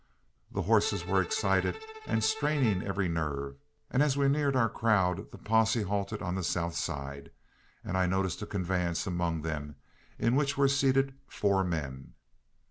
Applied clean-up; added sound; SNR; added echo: none; Bowed string instrument; 15 dB; none.